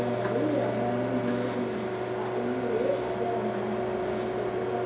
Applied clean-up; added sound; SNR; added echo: none; Microwave oven; -2 dB; reverberation time 1.0 s.